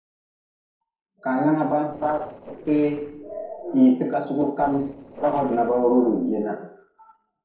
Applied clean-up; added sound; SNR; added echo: neural separator model SepFormer DNS4.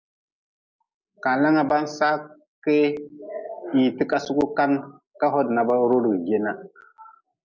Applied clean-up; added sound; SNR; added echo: none; none; none; none.